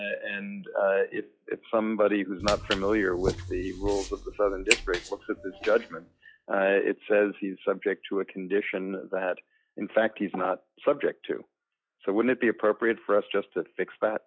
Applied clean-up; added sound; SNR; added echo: classical method log-MMSE.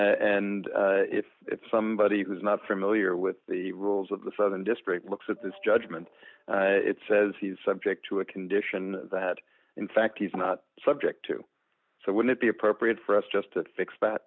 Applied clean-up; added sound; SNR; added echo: none; none; none; none.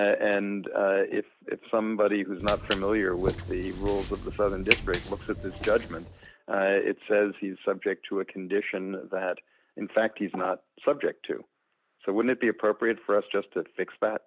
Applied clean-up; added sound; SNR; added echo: none; Walk, footsteps; 6 dB; none.